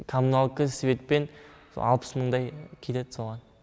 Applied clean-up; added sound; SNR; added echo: none; none; none; none.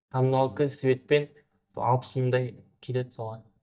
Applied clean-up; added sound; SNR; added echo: neural mask model DeepFilterNet 3.